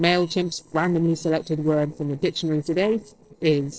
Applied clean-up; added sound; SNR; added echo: neural separator model SepFormer DNS4.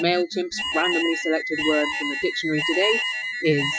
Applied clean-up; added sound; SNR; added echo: classical method Wiener filter.